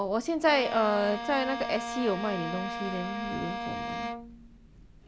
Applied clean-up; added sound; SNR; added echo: none; Bowed string instrument; 6 dB; none.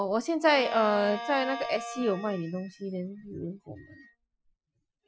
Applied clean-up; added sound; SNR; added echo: classical method Wiener filter.